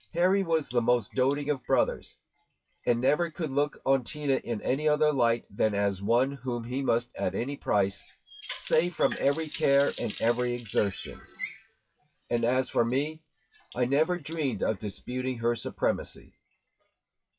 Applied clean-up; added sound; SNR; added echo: classical method WPE with log-MMSE.